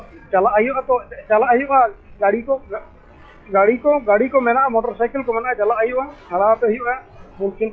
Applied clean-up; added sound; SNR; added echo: classical method log-MMSE.